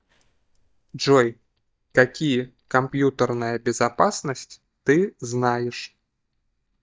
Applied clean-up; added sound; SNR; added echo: neural mask model DeepFilterNet 3.